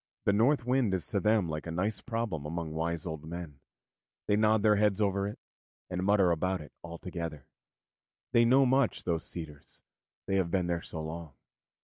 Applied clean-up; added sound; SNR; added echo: none; none; none; none.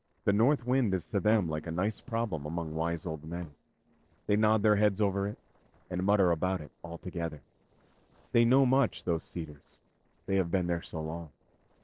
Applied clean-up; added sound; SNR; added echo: neural separator model SepFormer DNS4.